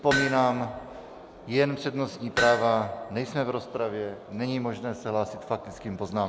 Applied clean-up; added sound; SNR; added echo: none; Hammer; 6 dB; none.